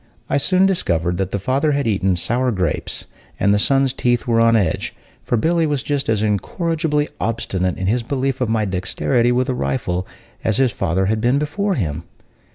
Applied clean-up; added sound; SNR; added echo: none; none; none; none.